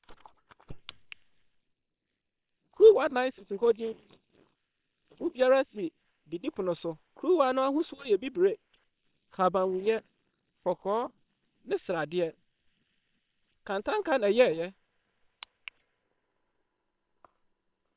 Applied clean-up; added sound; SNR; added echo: neural separator model SepFormer WHAM!.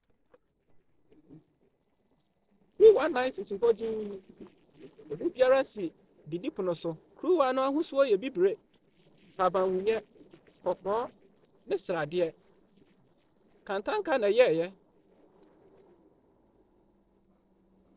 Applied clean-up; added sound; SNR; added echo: neural separator model SepFormer DNS4.